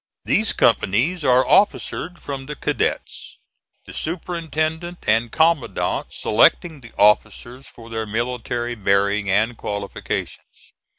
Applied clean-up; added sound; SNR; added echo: none; none; none; none.